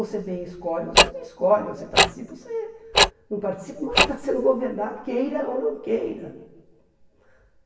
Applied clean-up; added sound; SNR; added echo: none; Tick-tock; -4 dB; reverberation time 1.0 s.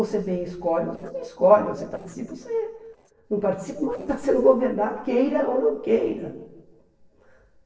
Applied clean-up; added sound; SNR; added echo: neural separator model SepFormer DNS4.